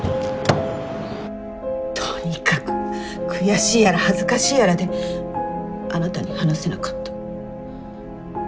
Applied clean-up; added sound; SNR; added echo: none; none; none; none.